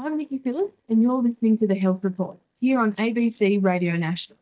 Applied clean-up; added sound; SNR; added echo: neural mask model DeepFilterNet 3.